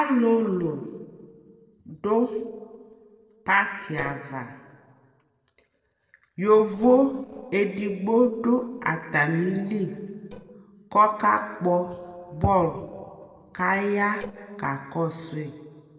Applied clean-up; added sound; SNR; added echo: neural separator model SepFormer DNS4.